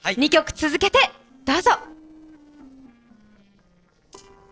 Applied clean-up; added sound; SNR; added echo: neural separator model SepFormer DNS4.